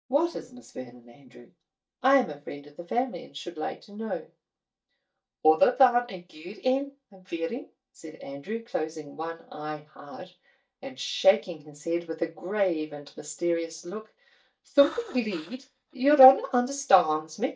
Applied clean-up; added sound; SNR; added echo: neural mask model DeepFilterNet 3.